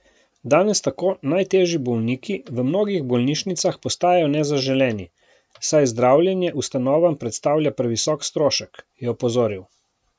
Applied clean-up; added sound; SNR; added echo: none; none; none; none.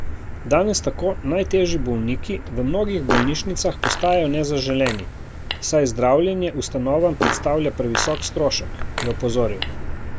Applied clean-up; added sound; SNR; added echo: none; Fart + Motor vehicle (road); 5 dB; none.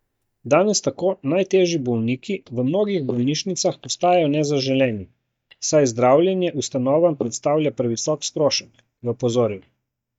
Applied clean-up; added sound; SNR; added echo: neural mask model DeepFilterNet 3.